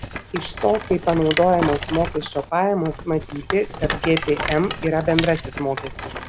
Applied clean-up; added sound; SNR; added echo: none; Rattle; 8 dB; none.